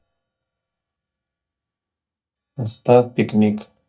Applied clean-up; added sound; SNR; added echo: neural mask model DeepFilterNet 3.